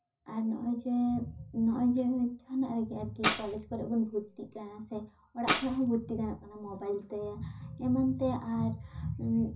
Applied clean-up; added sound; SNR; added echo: none; Tambourine; 5 dB; reverberation time 0.4 s.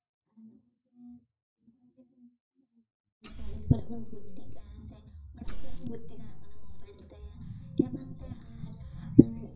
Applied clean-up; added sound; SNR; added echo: neural mask model DeepFilterNet 3.